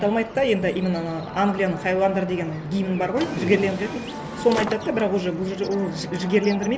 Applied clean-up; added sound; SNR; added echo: none; Drawer open or close; 12 dB; none.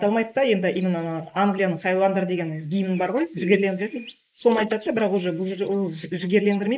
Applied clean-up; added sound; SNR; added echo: neural mask model Resemble Enhance denoiser.